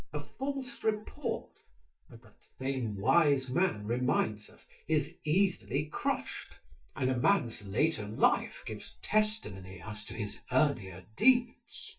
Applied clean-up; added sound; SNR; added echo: neural mask model DeepFilterNet 3.